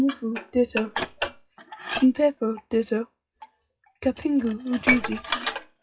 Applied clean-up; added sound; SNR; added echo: classical method WPE with log-MMSE.